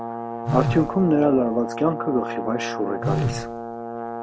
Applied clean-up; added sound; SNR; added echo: none; Brass instrument + Telephone; 4 dB; none.